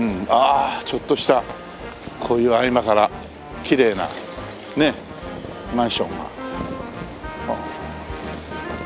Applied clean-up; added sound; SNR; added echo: none; Fireworks; 18 dB; none.